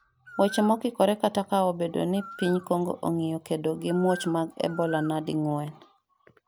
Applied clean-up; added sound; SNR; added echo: none; Bird; 19 dB; none.